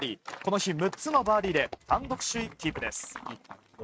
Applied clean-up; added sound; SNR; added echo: neural mask model RNNoise.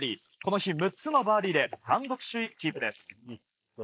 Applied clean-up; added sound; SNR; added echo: neural mask model Resemble Enhance denoiser.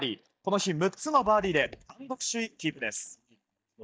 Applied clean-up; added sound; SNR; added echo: neural mask model DeepFilterNet 3.